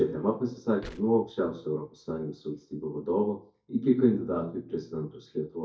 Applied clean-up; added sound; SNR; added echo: neural mask model DeepFilterNet 3.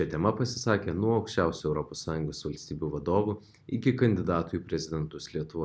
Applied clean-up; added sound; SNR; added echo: none; none; none; none.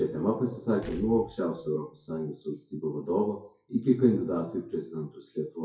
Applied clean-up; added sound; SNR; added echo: classical method WPE with log-MMSE.